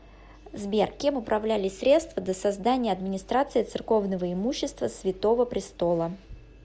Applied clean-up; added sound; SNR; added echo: none; none; none; none.